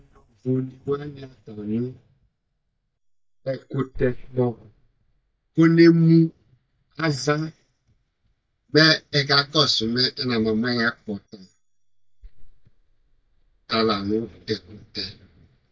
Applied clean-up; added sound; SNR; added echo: neural mask model DeepFilterNet 3.